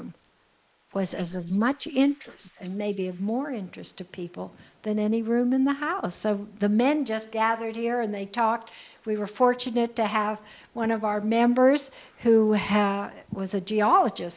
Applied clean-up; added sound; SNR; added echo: neural mask model Resemble Enhance denoiser.